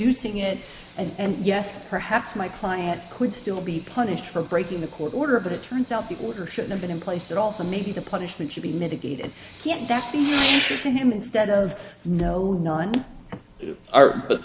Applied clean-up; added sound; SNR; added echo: none; Fireworks; 12 dB; none.